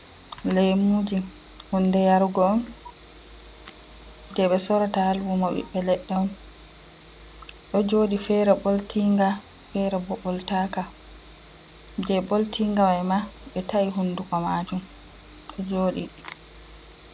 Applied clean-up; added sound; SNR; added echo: none; Train; 18 dB; none.